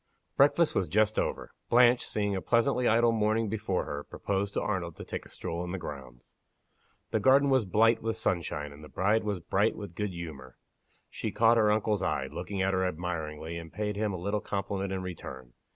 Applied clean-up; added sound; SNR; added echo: none; none; none; none.